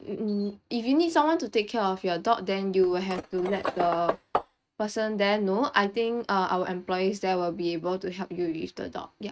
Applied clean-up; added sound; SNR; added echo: neural mask model RNNoise.